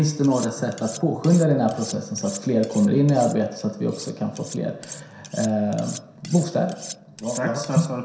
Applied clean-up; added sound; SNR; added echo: none; Cutlery, silverware; 17 dB; reverberation time 0.7 s.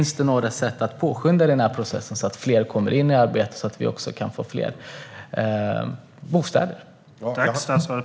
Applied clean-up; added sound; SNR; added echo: none; none; none; none.